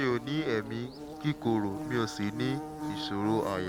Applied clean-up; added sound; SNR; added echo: none; Buzz / Bird; 7 dB; none.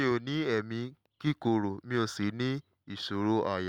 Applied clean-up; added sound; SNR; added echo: none; none; none; none.